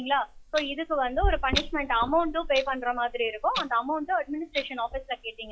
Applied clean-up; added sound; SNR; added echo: classical method log-MMSE.